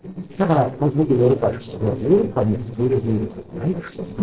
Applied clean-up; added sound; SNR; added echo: neural separator model SepFormer DNS4.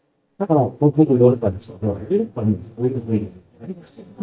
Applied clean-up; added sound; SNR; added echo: neural mask model DeepFilterNet 3.